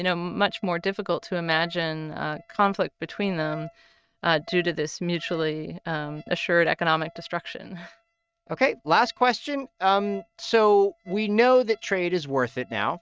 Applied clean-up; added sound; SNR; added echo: neural mask model RNNoise.